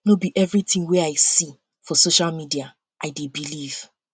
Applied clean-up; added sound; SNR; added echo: none; none; none; none.